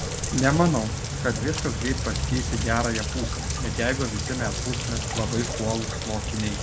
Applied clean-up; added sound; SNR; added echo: none; Rain; 1 dB; none.